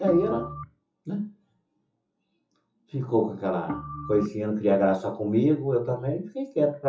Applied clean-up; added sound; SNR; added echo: classical method WPE with log-MMSE.